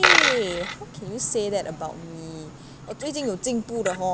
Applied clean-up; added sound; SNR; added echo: none; Coin (dropping); -1 dB; none.